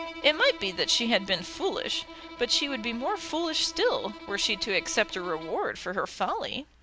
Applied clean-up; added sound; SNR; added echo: none; Bowed string instrument; 15 dB; none.